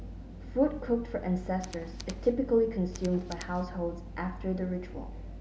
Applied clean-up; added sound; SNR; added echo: none; Tools; 17 dB; none.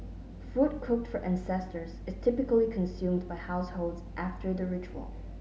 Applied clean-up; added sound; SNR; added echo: none; none; none; none.